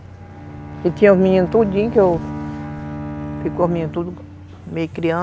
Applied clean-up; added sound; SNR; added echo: none; Bowed string instrument; 11 dB; none.